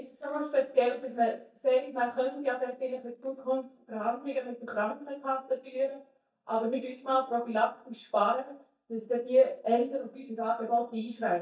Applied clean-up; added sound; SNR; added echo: neural mask model DeepFilterNet 3.